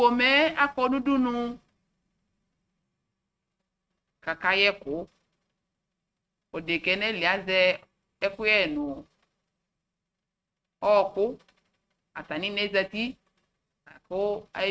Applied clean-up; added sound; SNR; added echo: neural mask model RNNoise.